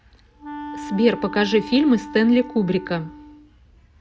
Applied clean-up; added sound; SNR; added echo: none; Wind instrument, woodwind instrument; 14 dB; none.